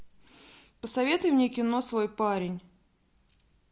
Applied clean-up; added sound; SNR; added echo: none; none; none; none.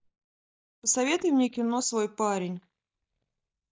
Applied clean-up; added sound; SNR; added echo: neural mask model DeepFilterNet 3.